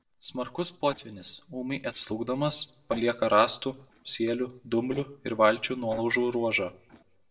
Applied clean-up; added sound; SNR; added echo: neural separator model SepFormer DNS4.